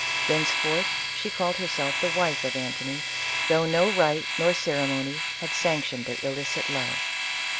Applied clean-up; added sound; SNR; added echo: none; Domestic sounds, home sounds; 1 dB; none.